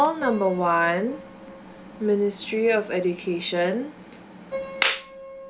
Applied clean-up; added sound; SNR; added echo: none; Piano; 15 dB; none.